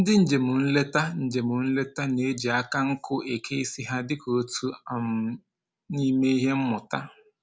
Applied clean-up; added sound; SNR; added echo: none; none; none; none.